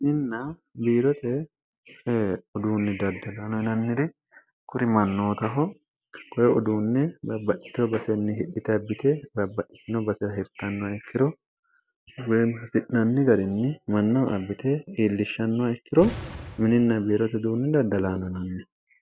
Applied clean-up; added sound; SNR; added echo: none; Boom; 14 dB; none.